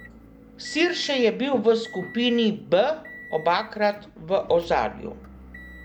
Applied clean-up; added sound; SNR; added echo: none; Motor vehicle (road) / Engine; 18 dB; none.